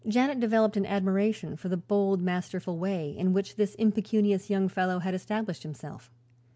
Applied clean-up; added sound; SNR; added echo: none; none; none; none.